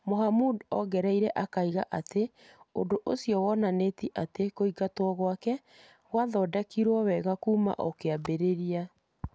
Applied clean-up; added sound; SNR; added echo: none; none; none; none.